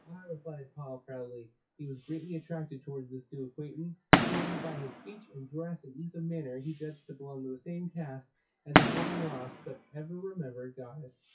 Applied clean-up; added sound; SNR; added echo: classical method WPE with log-MMSE.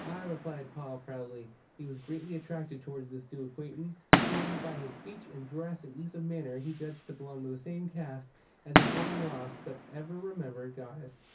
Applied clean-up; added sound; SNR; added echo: none; Fireworks; -4 dB; reverberation time 0.3 s.